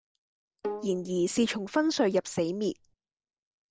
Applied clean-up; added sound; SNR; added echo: neural separator model SepFormer DNS4.